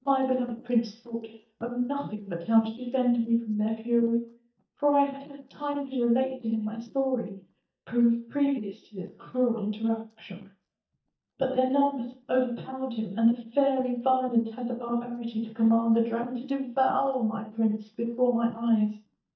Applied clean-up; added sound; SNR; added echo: neural mask model DeepFilterNet 3.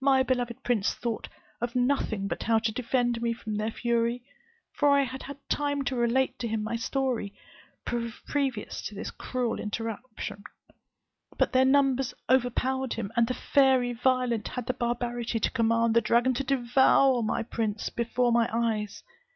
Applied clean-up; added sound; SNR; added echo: none; none; none; none.